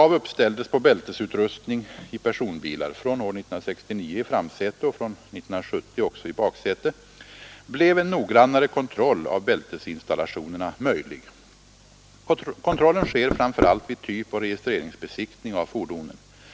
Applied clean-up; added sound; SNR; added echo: none; Knock; 3 dB; none.